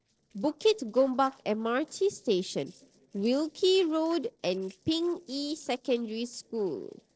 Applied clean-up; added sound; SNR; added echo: neural separator model SepFormer DNS4.